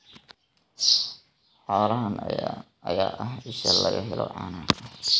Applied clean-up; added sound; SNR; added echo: none; none; none; none.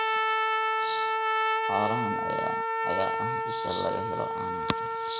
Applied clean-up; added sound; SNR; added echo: none; Trumpet; -4 dB; none.